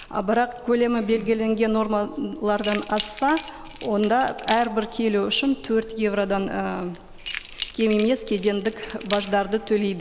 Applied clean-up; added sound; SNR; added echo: none; Keys jangling; 11 dB; none.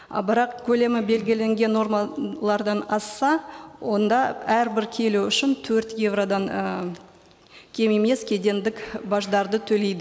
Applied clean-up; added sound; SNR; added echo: none; none; none; none.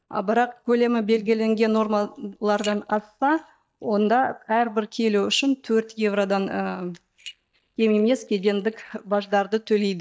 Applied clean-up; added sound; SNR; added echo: neural mask model DeepFilterNet 3.